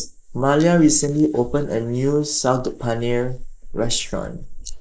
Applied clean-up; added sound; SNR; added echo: neural mask model Resemble Enhance denoiser.